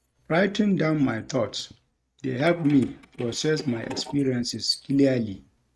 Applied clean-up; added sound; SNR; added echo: neural mask model RNNoise.